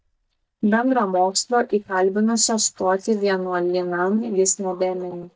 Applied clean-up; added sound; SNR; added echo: neural mask model DeepFilterNet 3.